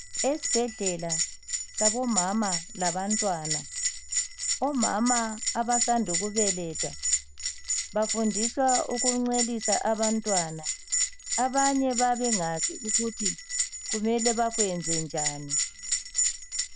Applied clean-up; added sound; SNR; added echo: none; Bell; 0 dB; none.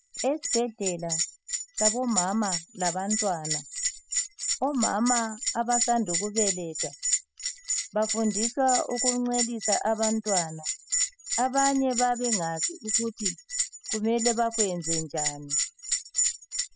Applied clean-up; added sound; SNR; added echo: classical method spectral subtraction.